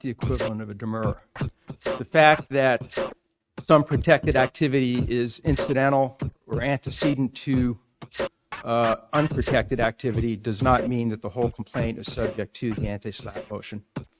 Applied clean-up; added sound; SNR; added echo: neural mask model RNNoise.